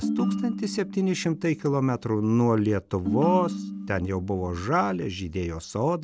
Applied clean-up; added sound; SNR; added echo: none; Ringtone; 7 dB; none.